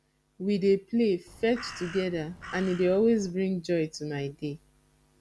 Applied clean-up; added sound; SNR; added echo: none; Crow; 16 dB; none.